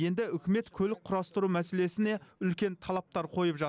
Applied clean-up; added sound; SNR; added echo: none; none; none; none.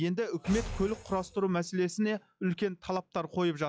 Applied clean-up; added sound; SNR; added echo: classical method log-MMSE.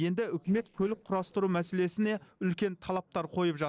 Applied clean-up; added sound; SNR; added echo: neural separator model SepFormer DNS4.